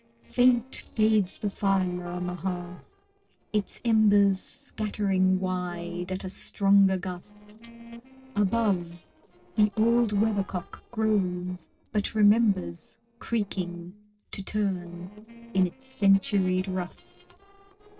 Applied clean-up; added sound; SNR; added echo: neural separator model SepFormer DNS4.